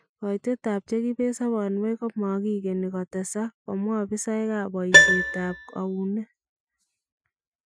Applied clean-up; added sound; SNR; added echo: classical method Wiener filter.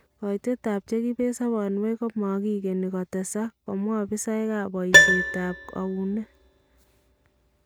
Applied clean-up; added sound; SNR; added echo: none; Piano; 0 dB; none.